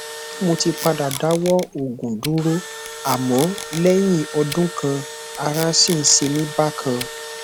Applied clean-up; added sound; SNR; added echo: none; Engine / Drill + Packing tape, duct tape; 11 dB; none.